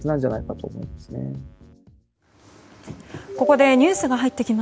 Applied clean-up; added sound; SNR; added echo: none; none; none; none.